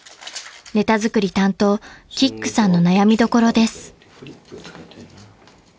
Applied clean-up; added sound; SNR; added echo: none; none; none; none.